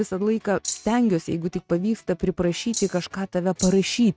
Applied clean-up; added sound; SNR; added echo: neural mask model RNNoise.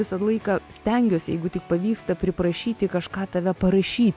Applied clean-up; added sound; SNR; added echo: none; none; none; none.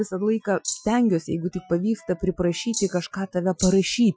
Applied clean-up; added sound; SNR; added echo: classical method Wiener filter.